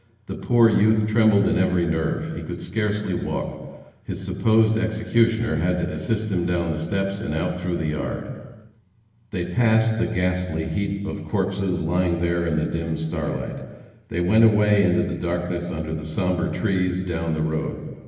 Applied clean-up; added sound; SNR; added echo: none; none; none; reverberation time 1.3 s.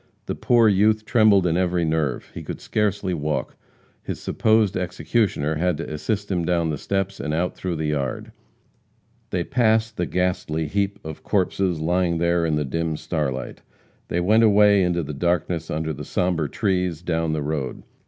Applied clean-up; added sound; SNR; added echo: none; none; none; none.